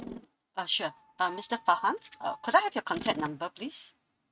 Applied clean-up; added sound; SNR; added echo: neural mask model RNNoise.